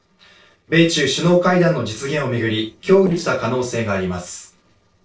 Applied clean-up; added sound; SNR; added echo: neural separator model SepFormer DNS4.